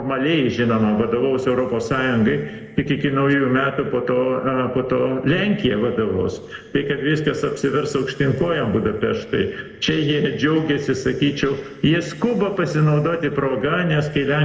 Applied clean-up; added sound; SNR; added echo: none; none; none; reverberation time 1.7 s.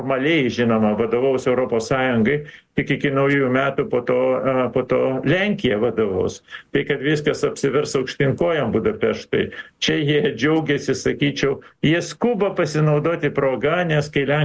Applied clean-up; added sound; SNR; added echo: none; none; none; none.